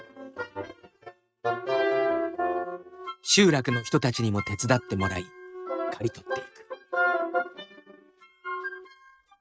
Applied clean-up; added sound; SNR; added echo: neural mask model RNNoise.